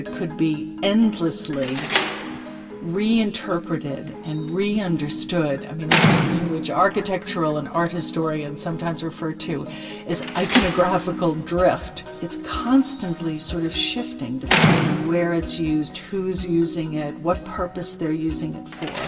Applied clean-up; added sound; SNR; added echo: none; Slam; 5 dB; reverberation time 2.0 s.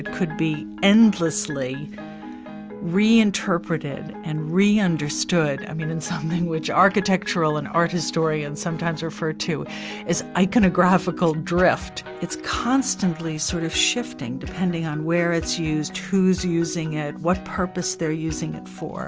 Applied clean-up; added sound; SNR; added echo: none; none; none; none.